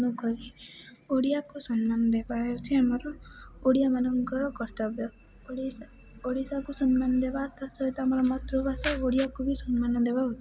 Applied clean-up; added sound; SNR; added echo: none; none; none; none.